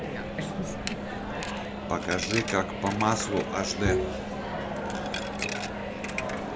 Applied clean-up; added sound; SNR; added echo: none; Bowed string instrument + Coin (dropping); 0 dB; none.